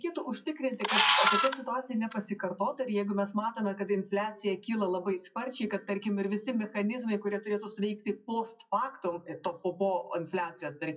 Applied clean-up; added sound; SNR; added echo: classical method WPE with log-MMSE.